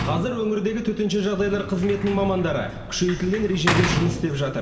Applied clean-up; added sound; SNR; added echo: none; Sliding door / Slam; 6 dB; reverberation time 2.8 s.